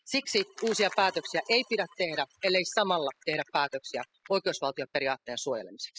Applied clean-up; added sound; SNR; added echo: classical method spectral subtraction.